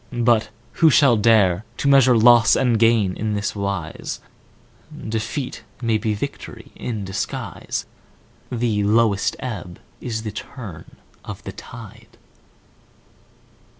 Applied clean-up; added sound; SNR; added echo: none; none; none; none.